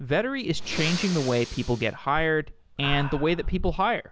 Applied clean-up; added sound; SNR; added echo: none; Breathing; 8 dB; none.